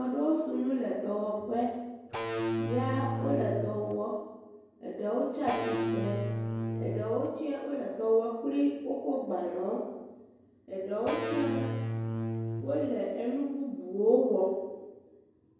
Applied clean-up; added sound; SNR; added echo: none; Electric guitar / Bass guitar; 1 dB; reverberation time 1.0 s.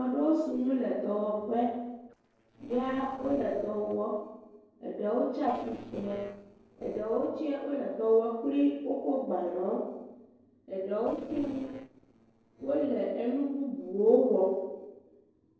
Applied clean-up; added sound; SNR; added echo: neural separator model SepFormer DNS4.